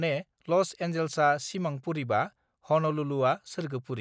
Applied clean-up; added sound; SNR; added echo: none; none; none; none.